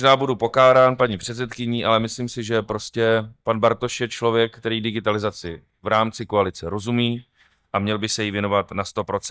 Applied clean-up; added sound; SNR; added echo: neural mask model DeepFilterNet 3.